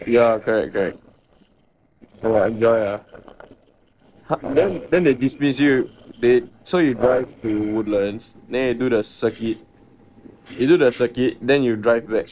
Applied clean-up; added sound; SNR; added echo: neural separator model SepFormer DNS4.